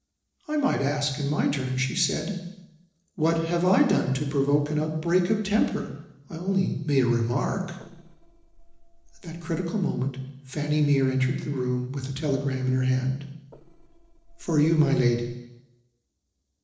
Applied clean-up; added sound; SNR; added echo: neural separator model SepFormer DNS4.